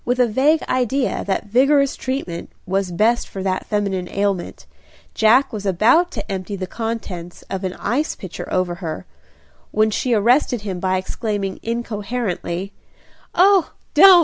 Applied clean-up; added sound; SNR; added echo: none; none; none; none.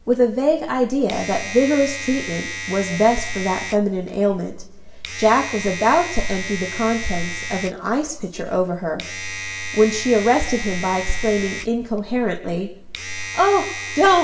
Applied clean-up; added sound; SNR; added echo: none; Domestic sounds, home sounds; 11 dB; reverberation time 0.7 s.